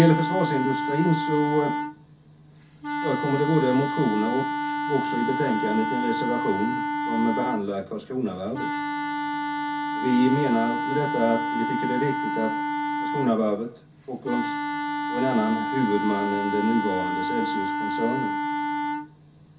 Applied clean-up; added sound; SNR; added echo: none; Wind instrument, woodwind instrument; 2 dB; reverberation time 0.3 s.